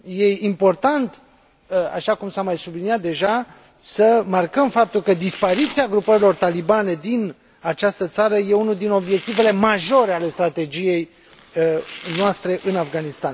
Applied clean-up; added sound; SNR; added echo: none; Domestic sounds, home sounds; 15 dB; none.